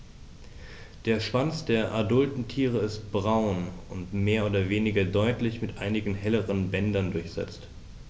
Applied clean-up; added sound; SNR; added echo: none; none; none; none.